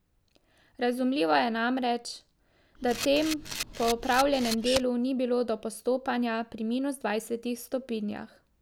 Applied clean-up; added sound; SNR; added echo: none; Camera; 7 dB; none.